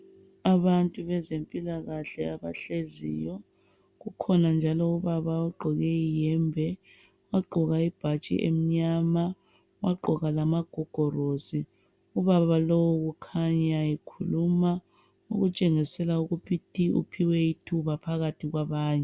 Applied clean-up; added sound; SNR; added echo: none; none; none; none.